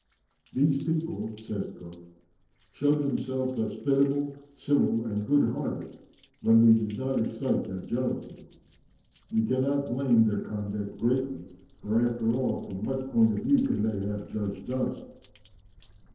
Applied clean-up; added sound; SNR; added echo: neural separator model SepFormer DNS4.